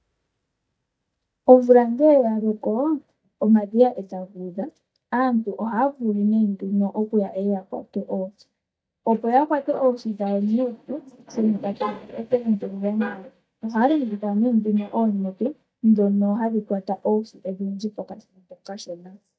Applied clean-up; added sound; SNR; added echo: neural mask model DeepFilterNet 3.